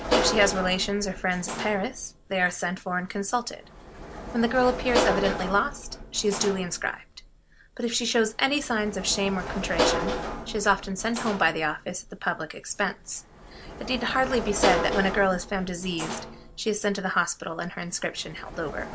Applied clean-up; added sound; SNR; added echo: none; Sliding door / Slam; 5 dB; none.